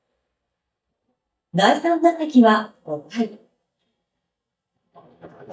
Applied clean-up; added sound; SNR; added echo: neural mask model DeepFilterNet 3.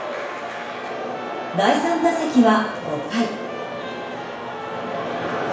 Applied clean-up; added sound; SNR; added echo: none; Trumpet; 17 dB; reverberation time 0.7 s.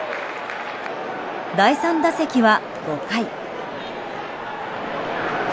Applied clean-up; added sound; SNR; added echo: none; none; none; none.